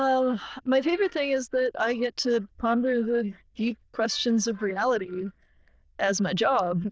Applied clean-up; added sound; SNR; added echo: neural diffusion model UNIVERSE++.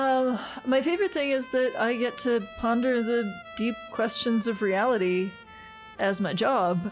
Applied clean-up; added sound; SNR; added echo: none; Trumpet; 19 dB; none.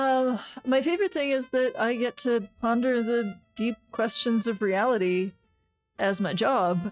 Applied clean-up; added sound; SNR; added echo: neural mask model RNNoise.